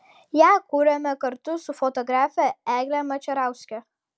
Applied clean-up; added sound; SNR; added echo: none; none; none; none.